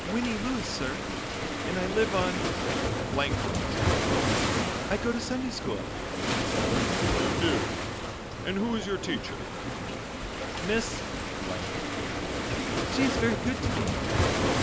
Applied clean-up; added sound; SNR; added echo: none; Waves, surf; -4 dB; none.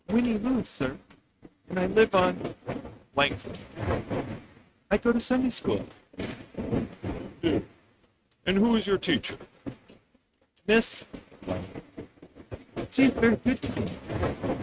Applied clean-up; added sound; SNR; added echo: neural mask model RNNoise.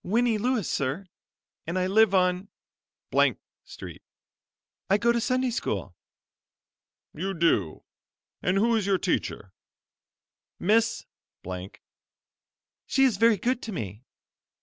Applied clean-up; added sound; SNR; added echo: none; none; none; none.